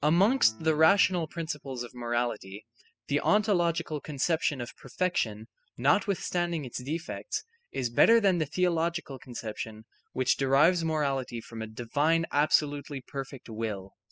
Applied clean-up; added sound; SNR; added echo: classical method spectral subtraction.